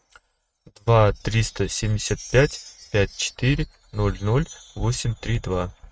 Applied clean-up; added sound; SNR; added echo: neural mask model RNNoise.